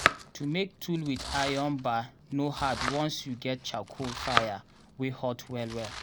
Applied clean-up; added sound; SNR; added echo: none; Domestic sounds, home sounds; 3 dB; none.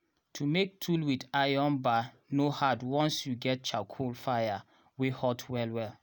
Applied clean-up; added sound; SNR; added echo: none; none; none; none.